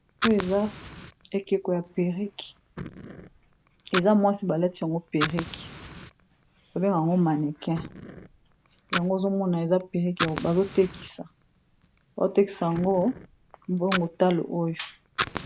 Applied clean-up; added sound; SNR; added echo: none; Fire; 10 dB; none.